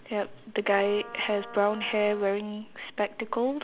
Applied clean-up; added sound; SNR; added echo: none; Wind instrument, woodwind instrument; 17 dB; none.